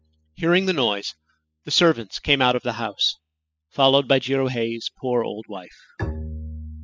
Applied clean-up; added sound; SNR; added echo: classical method spectral subtraction.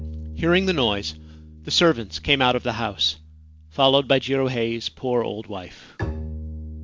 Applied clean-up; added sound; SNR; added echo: none; Bowed string instrument; 13 dB; none.